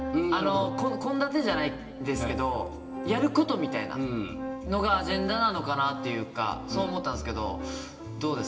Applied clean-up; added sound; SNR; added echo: none; Organ; 9 dB; reverberation time 1.9 s.